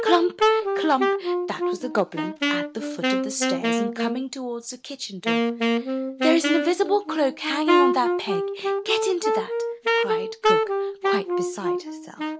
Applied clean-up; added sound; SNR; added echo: none; Wind instrument, woodwind instrument; -3 dB; none.